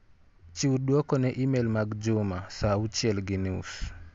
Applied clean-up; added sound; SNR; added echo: none; none; none; none.